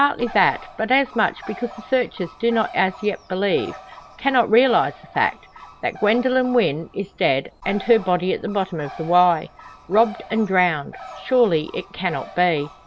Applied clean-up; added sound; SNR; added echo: none; Bird; 19 dB; none.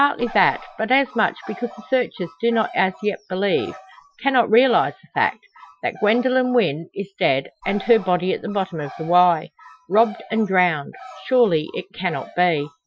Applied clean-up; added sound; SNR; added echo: classical method Wiener filter.